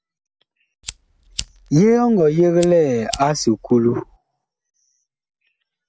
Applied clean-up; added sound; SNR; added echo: none; Fire; 17 dB; none.